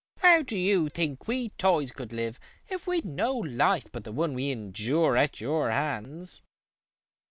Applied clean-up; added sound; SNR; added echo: none; none; none; none.